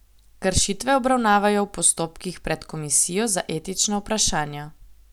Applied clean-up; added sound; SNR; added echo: none; none; none; none.